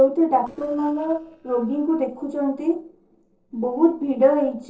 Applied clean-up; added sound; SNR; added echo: neural separator model SepFormer DNS4.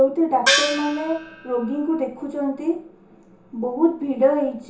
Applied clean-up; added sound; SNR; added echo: none; Gong; 2 dB; reverberation time 0.7 s.